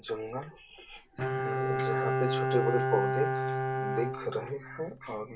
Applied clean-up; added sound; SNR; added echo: none; Bowed string instrument; -3 dB; reverberation time 0.2 s.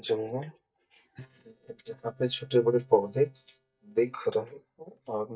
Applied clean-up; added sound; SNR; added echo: neural mask model DeepFilterNet 3.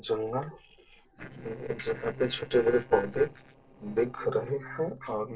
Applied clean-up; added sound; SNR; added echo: neural separator model SepFormer DNS4.